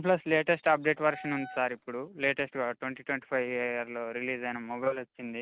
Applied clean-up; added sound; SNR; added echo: none; Wind instrument, woodwind instrument; 16 dB; none.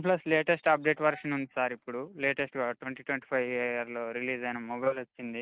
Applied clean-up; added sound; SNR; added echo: neural mask model DeepFilterNet 3.